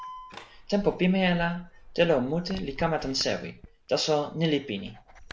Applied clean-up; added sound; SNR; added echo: none; Alarm; 17 dB; none.